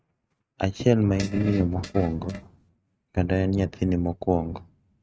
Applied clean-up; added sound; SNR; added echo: neural mask model RNNoise.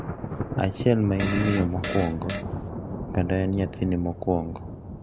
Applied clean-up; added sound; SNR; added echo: none; Fart + Thunder; 5 dB; none.